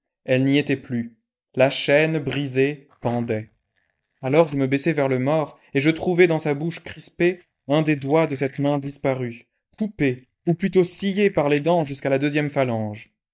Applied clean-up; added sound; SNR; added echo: neural mask model DeepFilterNet 3.